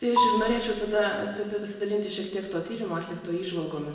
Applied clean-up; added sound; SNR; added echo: none; Marimba, xylophone; 1 dB; reverberation time 1.2 s.